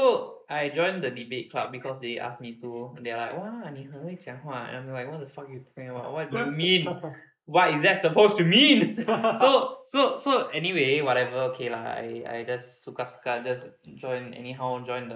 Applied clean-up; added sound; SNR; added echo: neural mask model Resemble Enhance denoiser.